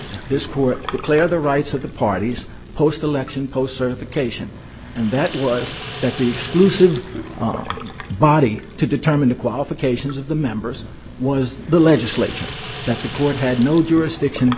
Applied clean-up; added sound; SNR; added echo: none; Sink (filling or washing); 13 dB; none.